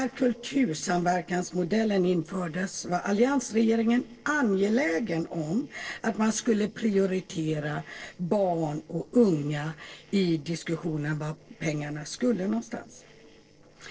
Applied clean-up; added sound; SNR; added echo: neural separator model SepFormer DNS4.